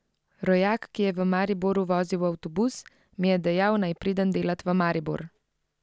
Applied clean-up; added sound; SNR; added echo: none; none; none; none.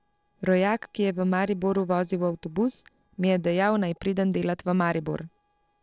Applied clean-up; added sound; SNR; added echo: neural separator model SepFormer DNS4.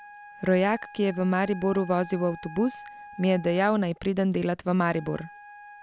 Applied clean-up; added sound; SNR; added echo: none; Wind instrument, woodwind instrument; 19 dB; none.